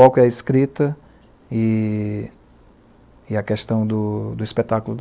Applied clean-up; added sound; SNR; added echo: none; none; none; none.